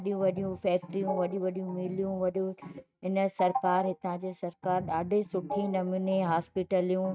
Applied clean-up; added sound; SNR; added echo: neural mask model RNNoise.